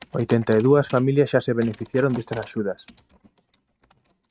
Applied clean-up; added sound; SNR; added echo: neural mask model RNNoise.